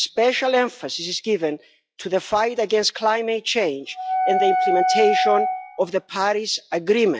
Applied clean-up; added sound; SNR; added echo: classical method log-MMSE.